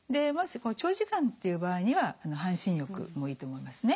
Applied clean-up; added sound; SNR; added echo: none; none; none; none.